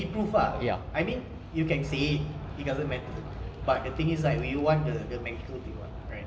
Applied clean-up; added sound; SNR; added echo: none; none; none; none.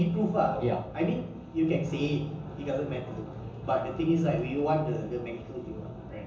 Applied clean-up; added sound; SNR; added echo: none; none; none; reverberation time 0.5 s.